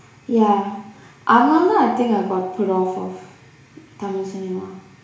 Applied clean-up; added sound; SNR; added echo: none; none; none; reverberation time 0.7 s.